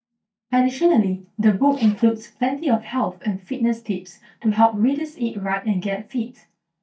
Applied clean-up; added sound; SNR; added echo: neural mask model DeepFilterNet 3.